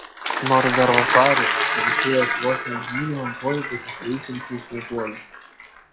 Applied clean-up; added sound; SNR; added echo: classical method log-MMSE.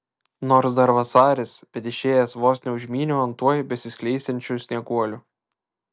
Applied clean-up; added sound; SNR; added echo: none; none; none; none.